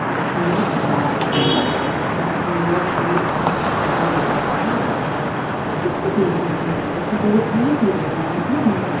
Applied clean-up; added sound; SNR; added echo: none; Traffic noise, roadway noise / Vehicle horn, car horn, honking; -3 dB; reverberation time 2.4 s.